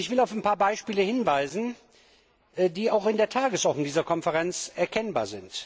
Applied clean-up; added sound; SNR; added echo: none; none; none; none.